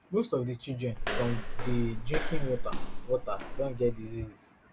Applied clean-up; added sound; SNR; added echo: none; Walk, footsteps; -3 dB; none.